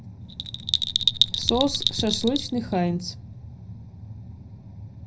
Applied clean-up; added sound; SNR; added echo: none; Bell; -2 dB; reverberation time 0.4 s.